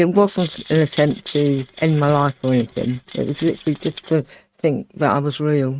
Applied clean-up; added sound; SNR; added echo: neural mask model RNNoise.